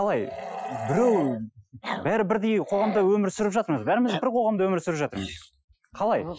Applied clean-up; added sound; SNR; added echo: classical method Wiener filter.